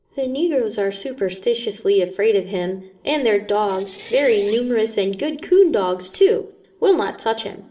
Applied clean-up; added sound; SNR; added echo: neural separator model SepFormer DNS4.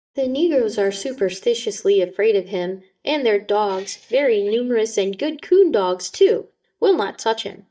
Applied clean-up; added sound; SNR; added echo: neural mask model DeepFilterNet 3.